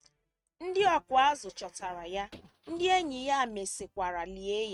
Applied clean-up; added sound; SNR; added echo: neural mask model RNNoise.